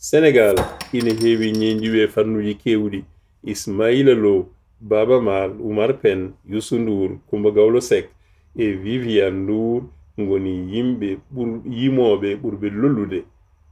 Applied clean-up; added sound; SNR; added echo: none; Chink, clink; 12 dB; none.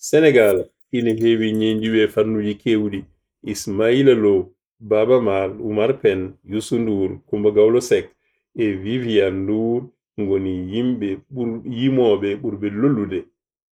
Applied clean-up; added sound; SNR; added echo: neural mask model Resemble Enhance denoiser.